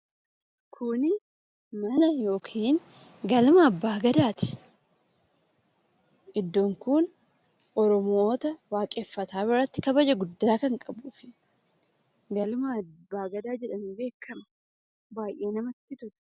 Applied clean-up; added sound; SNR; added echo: none; none; none; none.